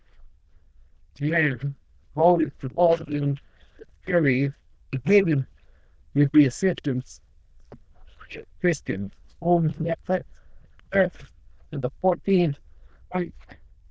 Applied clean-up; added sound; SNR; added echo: neural diffusion model UNIVERSE++.